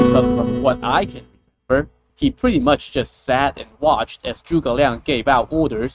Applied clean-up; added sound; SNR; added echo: neural mask model RNNoise.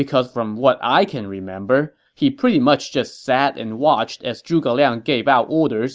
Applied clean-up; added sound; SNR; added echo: none; none; none; none.